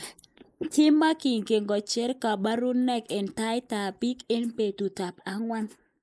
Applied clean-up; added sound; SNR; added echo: neural mask model Resemble Enhance denoiser.